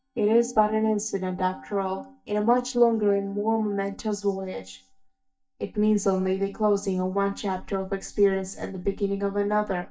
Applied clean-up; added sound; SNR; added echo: neural mask model DeepFilterNet 3.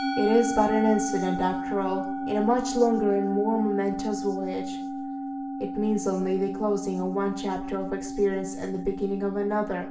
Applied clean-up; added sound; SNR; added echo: none; Musical instrument; 5 dB; reverberation time 0.6 s.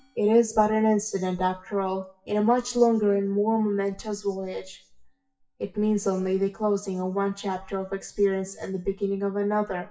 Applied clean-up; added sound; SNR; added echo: classical method WPE with log-MMSE.